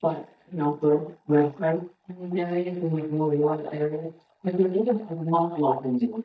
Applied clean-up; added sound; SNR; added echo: neural mask model DeepFilterNet 3.